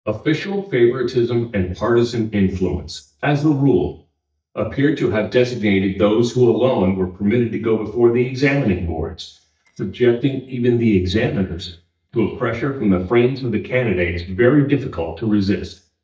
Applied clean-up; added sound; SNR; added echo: neural mask model DeepFilterNet 3.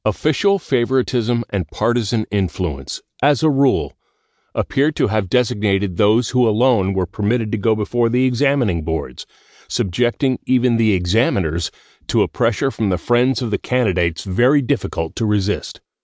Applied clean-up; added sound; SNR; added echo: none; none; none; none.